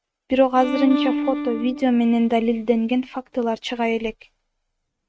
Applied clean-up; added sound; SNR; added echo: neural mask model RNNoise.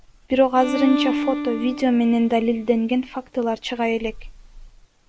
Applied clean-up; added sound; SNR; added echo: none; Bowed string instrument; 8 dB; none.